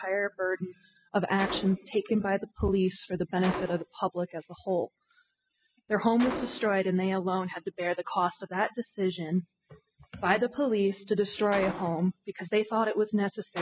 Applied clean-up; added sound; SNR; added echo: classical method spectral subtraction.